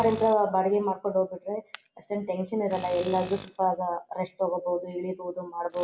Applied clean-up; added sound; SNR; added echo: none; Tools; 18 dB; none.